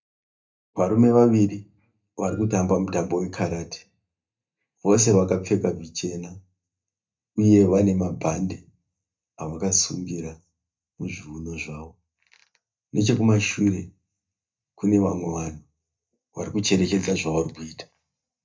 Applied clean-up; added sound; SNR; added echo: neural mask model DeepFilterNet 3.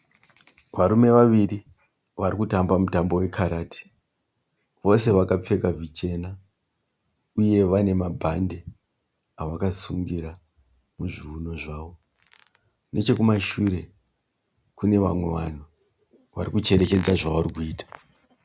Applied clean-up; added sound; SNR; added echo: none; none; none; none.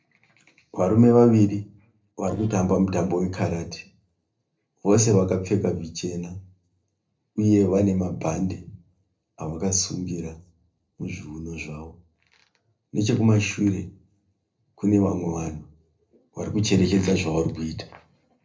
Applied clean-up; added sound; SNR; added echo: neural separator model SepFormer DNS4.